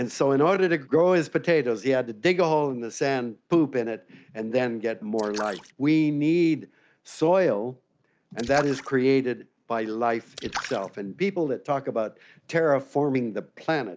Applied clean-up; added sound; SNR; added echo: neural mask model Resemble Enhance denoiser.